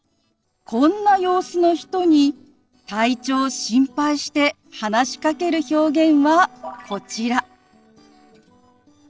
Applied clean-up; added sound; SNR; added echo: neural separator model SepFormer DNS4.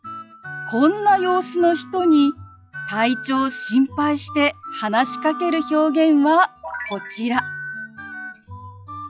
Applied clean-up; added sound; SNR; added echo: classical method log-MMSE.